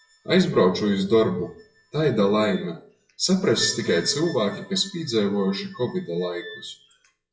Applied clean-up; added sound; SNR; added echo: classical method WPE with log-MMSE.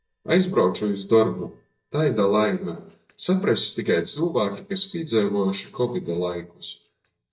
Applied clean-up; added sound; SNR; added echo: neural mask model DeepFilterNet 3.